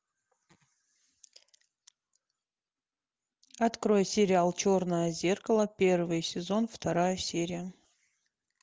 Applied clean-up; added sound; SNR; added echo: none; none; none; none.